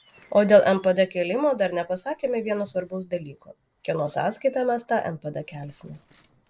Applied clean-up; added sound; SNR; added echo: neural separator model SepFormer DNS4.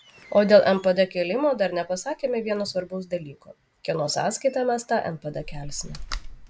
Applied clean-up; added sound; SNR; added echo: none; Slam; 17 dB; none.